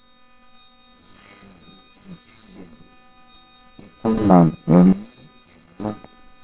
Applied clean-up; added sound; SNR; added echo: neural separator model SepFormer WHAMR!.